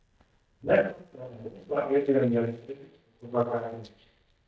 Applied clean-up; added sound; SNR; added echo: neural mask model DeepFilterNet 3.